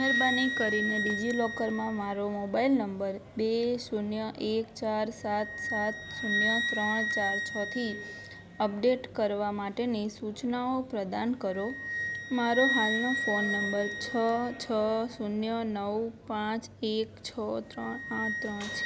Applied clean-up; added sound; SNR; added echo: none; Wind instrument, woodwind instrument; 4 dB; none.